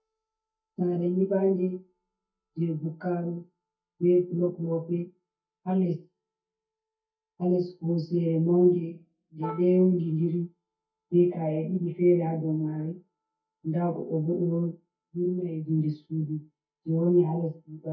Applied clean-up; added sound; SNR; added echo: neural mask model DeepFilterNet 3.